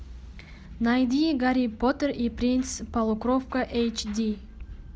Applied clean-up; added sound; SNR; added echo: none; none; none; none.